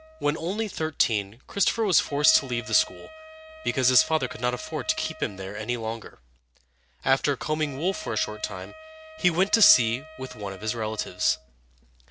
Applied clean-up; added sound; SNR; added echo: none; Wind instrument, woodwind instrument; 19 dB; none.